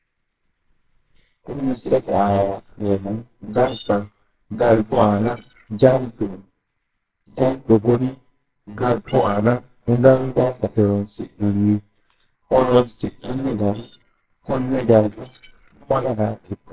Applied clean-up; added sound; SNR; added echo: neural separator model SepFormer WHAMR!.